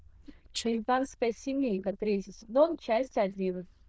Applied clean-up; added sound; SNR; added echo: neural diffusion model UNIVERSE++.